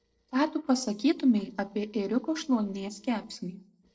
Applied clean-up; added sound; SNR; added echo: neural separator model SepFormer DNS4.